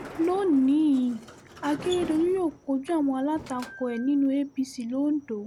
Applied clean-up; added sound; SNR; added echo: none; Sliding door; 17 dB; none.